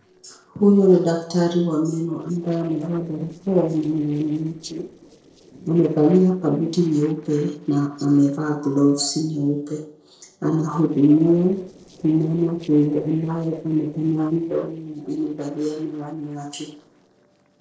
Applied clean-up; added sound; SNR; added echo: neural separator model SepFormer DNS4.